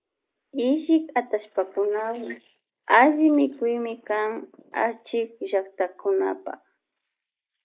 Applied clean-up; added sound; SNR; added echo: neural mask model Resemble Enhance denoiser.